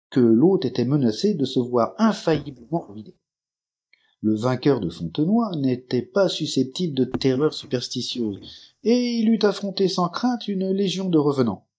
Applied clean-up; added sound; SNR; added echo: neural mask model DeepFilterNet 3.